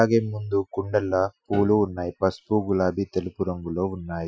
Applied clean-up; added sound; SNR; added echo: classical method Wiener filter.